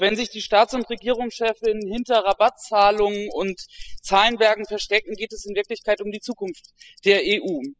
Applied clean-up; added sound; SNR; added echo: classical method spectral subtraction.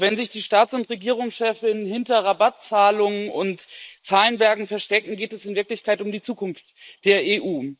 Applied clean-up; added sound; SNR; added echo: neural mask model Resemble Enhance denoiser.